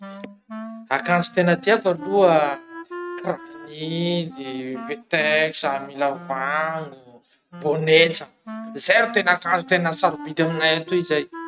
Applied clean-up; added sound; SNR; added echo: neural mask model RNNoise.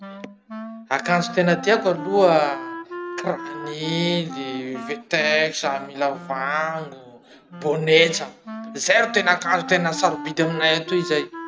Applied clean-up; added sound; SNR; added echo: none; Wind instrument, woodwind instrument; 12 dB; none.